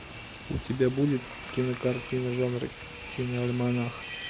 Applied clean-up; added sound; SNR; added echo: none; Rain / Train; 2 dB; none.